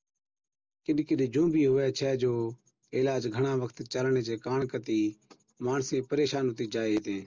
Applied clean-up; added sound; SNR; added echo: none; none; none; none.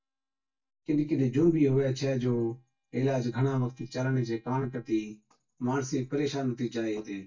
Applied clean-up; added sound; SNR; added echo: neural mask model DeepFilterNet 3.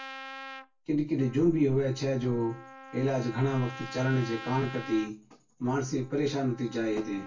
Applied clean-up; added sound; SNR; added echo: none; Trumpet; 16 dB; reverberation time 0.2 s.